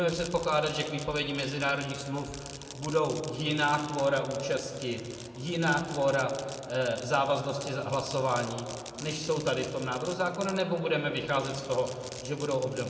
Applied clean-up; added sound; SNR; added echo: none; Fireworks; 16 dB; reverberation time 1.9 s.